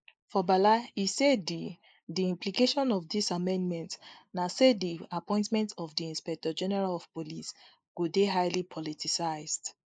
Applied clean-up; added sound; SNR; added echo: neural mask model Resemble Enhance denoiser.